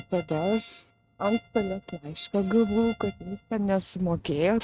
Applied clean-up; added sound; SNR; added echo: neural mask model RNNoise.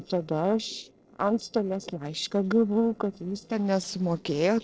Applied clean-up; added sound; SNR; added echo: neural separator model SepFormer DNS4.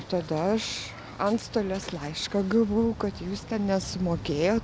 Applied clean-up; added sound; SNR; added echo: none; none; none; none.